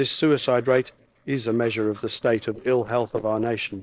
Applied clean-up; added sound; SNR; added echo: neural separator model SepFormer DNS4.